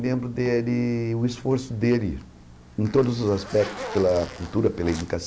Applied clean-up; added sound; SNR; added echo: none; Zipper (clothing); 16 dB; none.